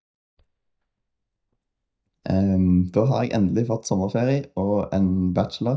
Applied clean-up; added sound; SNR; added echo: neural mask model DeepFilterNet 3.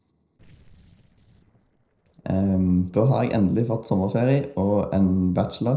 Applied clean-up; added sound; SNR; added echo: neural separator model SepFormer DNS4.